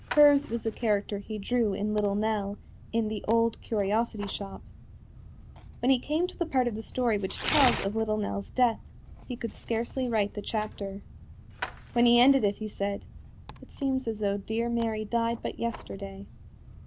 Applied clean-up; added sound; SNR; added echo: none; Tearing; 12 dB; none.